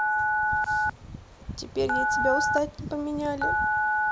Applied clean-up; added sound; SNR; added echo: none; Telephone; -5 dB; none.